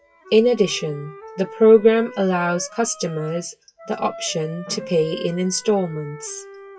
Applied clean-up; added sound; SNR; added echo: classical method WPE with log-MMSE.